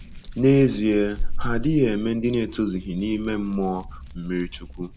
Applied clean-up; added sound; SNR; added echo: none; Hands; 6 dB; none.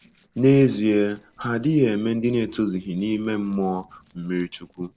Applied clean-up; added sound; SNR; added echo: neural separator model SepFormer DNS4.